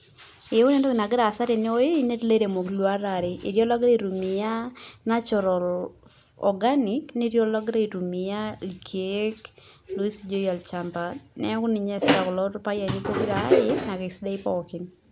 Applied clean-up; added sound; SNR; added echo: none; none; none; none.